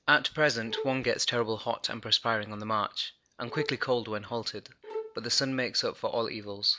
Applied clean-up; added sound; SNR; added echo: none; Bowed string instrument; 12 dB; none.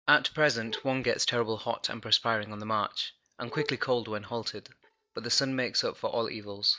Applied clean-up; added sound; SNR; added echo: neural mask model DeepFilterNet 3.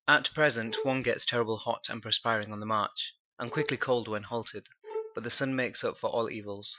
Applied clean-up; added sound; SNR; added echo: classical method Wiener filter.